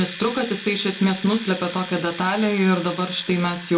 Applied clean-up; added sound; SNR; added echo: none; Domestic sounds, home sounds; 14 dB; reverberation time 0.3 s.